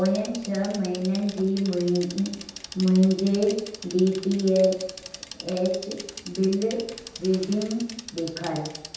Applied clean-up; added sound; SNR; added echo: none; Bicycle; 15 dB; reverberation time 0.9 s.